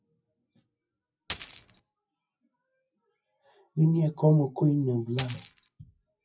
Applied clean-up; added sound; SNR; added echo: classical method WPE with log-MMSE.